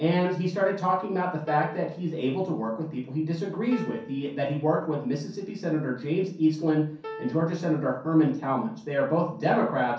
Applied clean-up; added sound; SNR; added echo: none; Piano; 16 dB; reverberation time 0.6 s.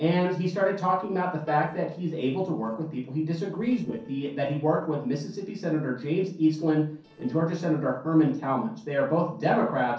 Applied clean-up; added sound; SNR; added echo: neural separator model SepFormer DNS4.